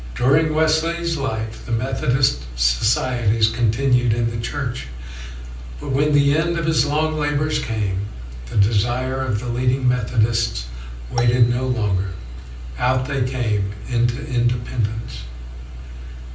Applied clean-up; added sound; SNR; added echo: none; Marimba, xylophone; 18 dB; reverberation time 0.6 s.